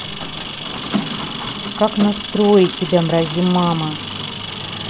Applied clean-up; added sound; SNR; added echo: none; Engine; 7 dB; none.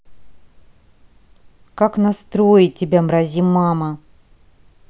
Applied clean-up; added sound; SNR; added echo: none; none; none; none.